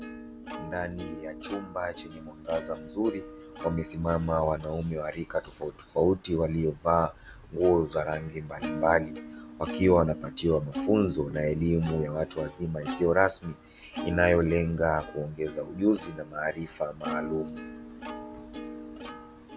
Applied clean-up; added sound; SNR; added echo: none; Plucked string instrument; 12 dB; none.